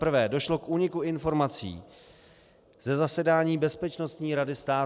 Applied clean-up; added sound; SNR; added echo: none; none; none; none.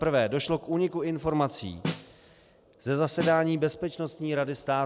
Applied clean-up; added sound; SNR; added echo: none; Snare drum; 10 dB; none.